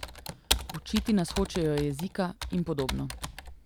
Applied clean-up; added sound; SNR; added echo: none; Computer keyboard; 5 dB; none.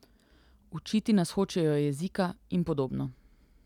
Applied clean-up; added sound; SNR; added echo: none; none; none; none.